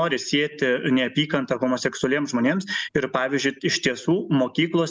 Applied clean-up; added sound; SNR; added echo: none; none; none; none.